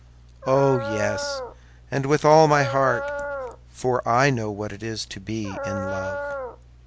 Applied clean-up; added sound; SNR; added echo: none; Dog; 6 dB; none.